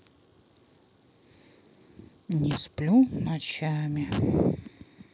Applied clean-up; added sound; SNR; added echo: none; Fart; 17 dB; none.